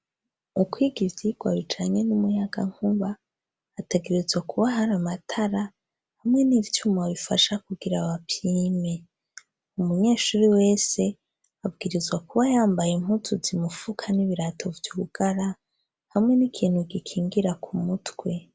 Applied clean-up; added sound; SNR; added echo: none; none; none; none.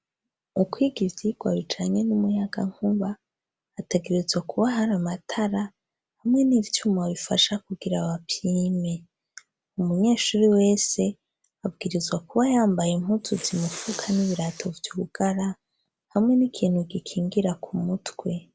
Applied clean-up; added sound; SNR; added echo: none; Respiratory sounds; 17 dB; none.